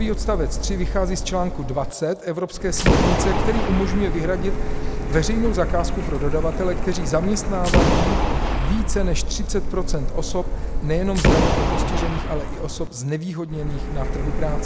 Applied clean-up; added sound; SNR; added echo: none; Printer + Boom; -4 dB; none.